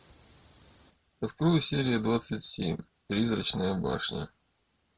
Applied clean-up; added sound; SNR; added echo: none; none; none; none.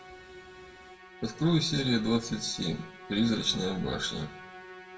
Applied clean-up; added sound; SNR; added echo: none; Musical instrument; 17 dB; reverberation time 0.5 s.